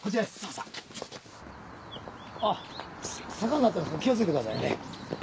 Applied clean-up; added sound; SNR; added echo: none; none; none; none.